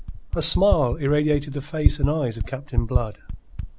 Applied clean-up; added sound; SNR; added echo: none; Typing; 1 dB; none.